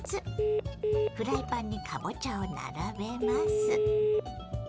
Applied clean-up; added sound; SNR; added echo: none; Telephone; -3 dB; none.